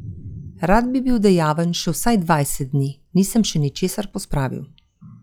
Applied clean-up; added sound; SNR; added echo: classical method log-MMSE.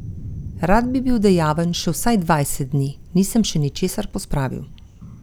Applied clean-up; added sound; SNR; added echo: none; Thunder; 16 dB; none.